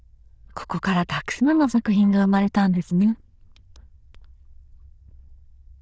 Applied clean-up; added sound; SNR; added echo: neural diffusion model UNIVERSE++.